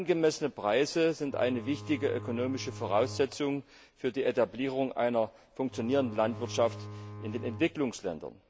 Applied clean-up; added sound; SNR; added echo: none; Bowed string instrument; 12 dB; none.